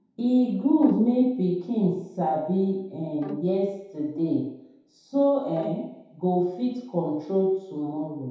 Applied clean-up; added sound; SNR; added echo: none; Bowed string instrument; 18 dB; reverberation time 0.8 s.